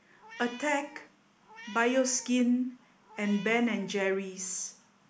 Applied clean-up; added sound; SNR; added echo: none; Meow; 18 dB; none.